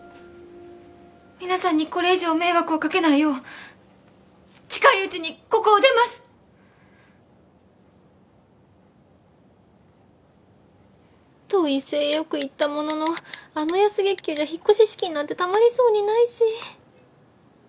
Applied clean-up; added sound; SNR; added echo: none; none; none; none.